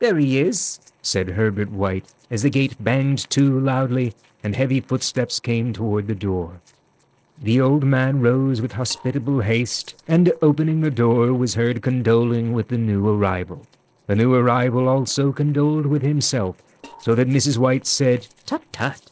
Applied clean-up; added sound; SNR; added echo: neural separator model SepFormer DNS4.